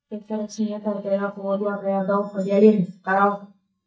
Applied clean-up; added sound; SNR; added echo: neural mask model DeepFilterNet 3.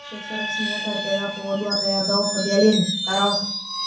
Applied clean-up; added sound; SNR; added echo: none; Screech; 4 dB; reverberation time 0.5 s.